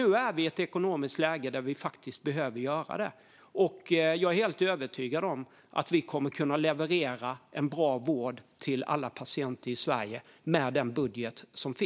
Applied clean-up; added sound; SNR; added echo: none; none; none; none.